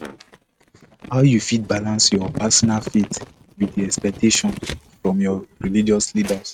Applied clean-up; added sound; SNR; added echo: neural mask model RNNoise.